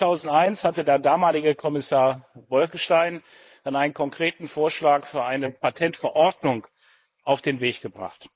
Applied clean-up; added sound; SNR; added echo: neural mask model Resemble Enhance denoiser.